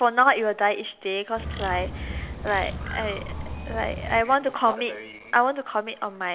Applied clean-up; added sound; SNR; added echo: none; Bird; 7 dB; none.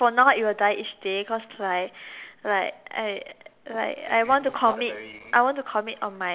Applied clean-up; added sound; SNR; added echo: none; none; none; none.